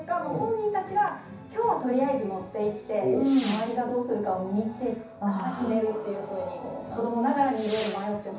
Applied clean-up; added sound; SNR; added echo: none; Whoosh, swoosh, swish / Fireworks; 19 dB; reverberation time 0.7 s.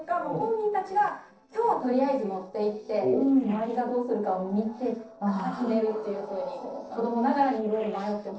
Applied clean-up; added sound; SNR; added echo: neural separator model SepFormer DNS4.